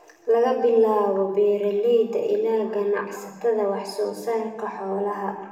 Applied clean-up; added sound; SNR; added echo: none; none; none; reverberation time 0.9 s.